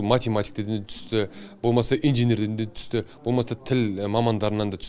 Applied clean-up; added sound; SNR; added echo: none; none; none; none.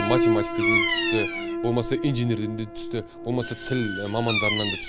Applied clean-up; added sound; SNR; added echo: none; Bird vocalization, bird call, bird song + Piano; -1 dB; none.